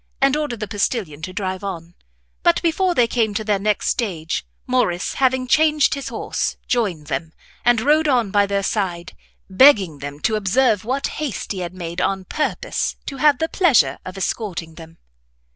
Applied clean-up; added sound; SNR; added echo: none; none; none; none.